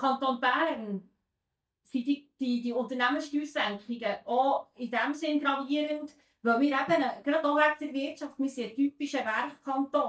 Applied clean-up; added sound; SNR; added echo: neural mask model DeepFilterNet 3.